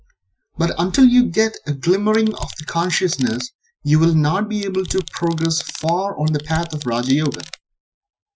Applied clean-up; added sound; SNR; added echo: classical method Wiener filter.